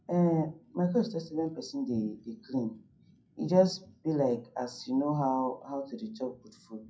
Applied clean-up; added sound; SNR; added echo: classical method WPE with log-MMSE.